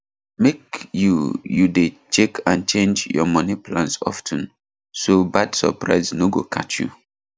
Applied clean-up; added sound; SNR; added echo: none; none; none; none.